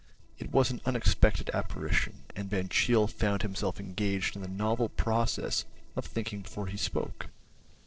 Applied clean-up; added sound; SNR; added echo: neural separator model SepFormer DNS4.